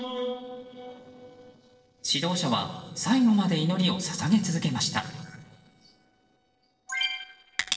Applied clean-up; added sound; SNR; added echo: neural separator model SepFormer DNS4.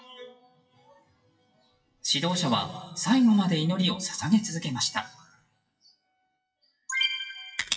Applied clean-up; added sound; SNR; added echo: classical method WPE with log-MMSE.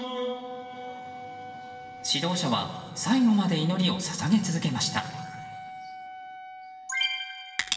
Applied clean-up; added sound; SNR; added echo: none; Wind instrument, woodwind instrument; 15 dB; reverberation time 1.9 s.